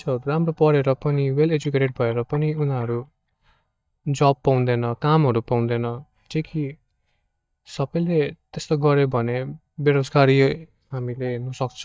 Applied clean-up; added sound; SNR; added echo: neural mask model DeepFilterNet 3.